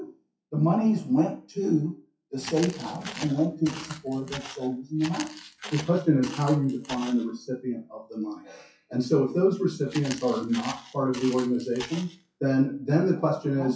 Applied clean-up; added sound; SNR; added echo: classical method WPE with log-MMSE.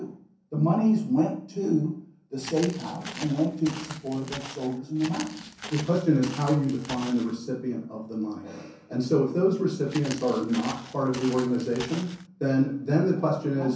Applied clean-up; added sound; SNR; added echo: none; Walk, footsteps; 14 dB; reverberation time 0.6 s.